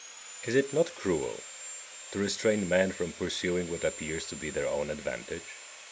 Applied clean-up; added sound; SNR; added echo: none; Sawing; 12 dB; none.